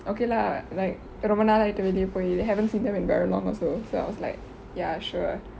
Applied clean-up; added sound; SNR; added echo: none; none; none; none.